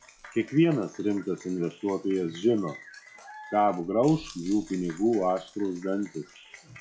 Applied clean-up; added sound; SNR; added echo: classical method log-MMSE.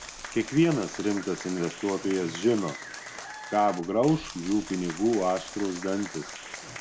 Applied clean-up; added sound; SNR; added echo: none; Applause; 13 dB; none.